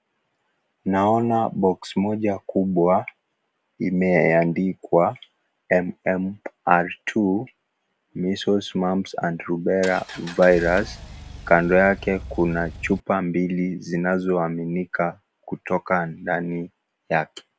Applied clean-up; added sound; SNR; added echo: none; Engine; 14 dB; none.